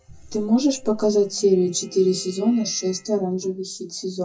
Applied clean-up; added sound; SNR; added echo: classical method WPE with log-MMSE.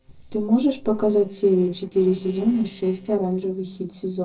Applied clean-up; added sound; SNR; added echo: neural separator model SepFormer DNS4.